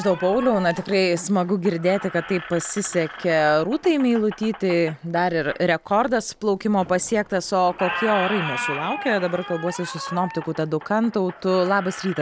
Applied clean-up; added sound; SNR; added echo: none; Squeak; 13 dB; none.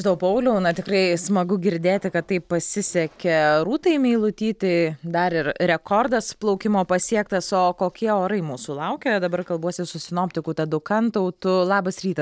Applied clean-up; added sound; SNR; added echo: none; none; none; none.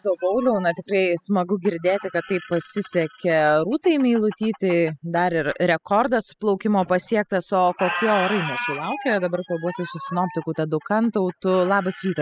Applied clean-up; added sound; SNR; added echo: classical method spectral subtraction.